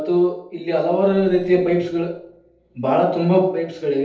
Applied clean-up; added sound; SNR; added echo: neural separator model SepFormer DNS4.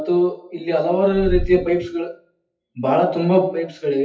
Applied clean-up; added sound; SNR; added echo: classical method WPE with log-MMSE.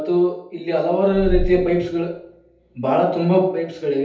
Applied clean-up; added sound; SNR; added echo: none; Purr; 5 dB; reverberation time 2.2 s.